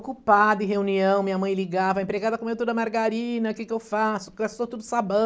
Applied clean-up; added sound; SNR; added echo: none; none; none; none.